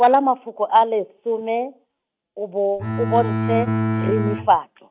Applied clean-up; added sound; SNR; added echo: neural mask model RNNoise.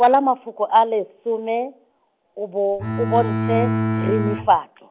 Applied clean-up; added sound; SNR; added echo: none; Bowed string instrument; 1 dB; none.